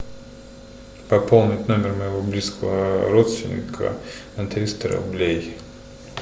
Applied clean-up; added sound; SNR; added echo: none; none; none; none.